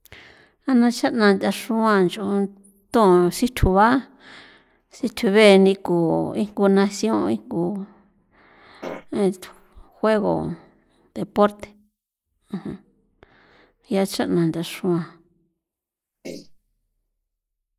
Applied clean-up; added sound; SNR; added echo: neural mask model Resemble Enhance denoiser.